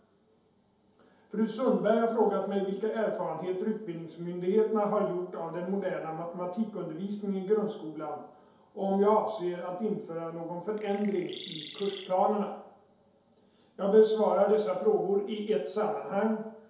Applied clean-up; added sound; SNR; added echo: none; Chirp, tweet; 15 dB; reverberation time 0.8 s.